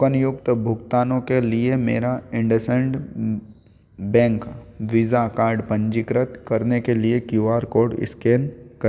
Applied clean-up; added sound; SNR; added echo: none; none; none; none.